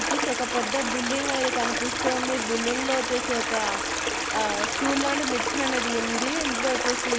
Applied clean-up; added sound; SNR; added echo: none; Stream; -2 dB; none.